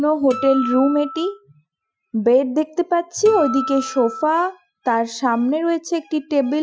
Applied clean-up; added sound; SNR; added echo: classical method Wiener filter.